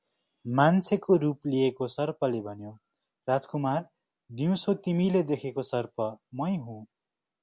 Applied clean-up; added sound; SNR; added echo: none; none; none; none.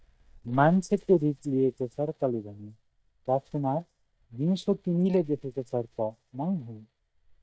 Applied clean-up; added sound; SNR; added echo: neural mask model DeepFilterNet 3.